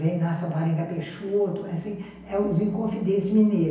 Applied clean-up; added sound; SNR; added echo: none; none; none; reverberation time 0.9 s.